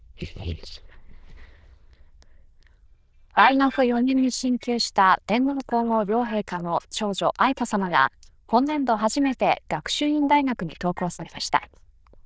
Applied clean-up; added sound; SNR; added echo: neural diffusion model UNIVERSE++.